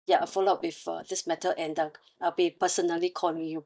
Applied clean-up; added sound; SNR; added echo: neural mask model DeepFilterNet 3.